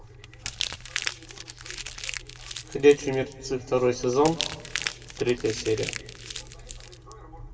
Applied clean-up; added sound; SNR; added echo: none; Crumpling, crinkling; 9 dB; reverberation time 1.2 s.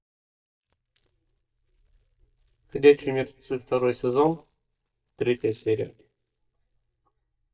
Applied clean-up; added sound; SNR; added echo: neural mask model DeepFilterNet 3.